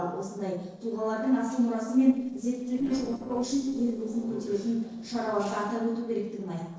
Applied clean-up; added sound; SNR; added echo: neural separator model SepFormer DNS4.